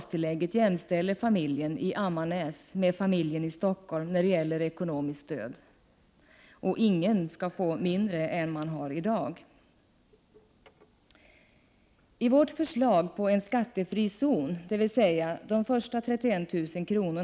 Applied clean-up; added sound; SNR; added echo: none; none; none; none.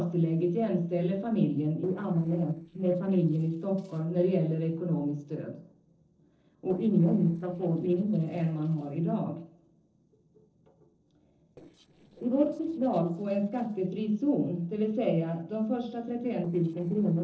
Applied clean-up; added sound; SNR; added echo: neural separator model SepFormer DNS4.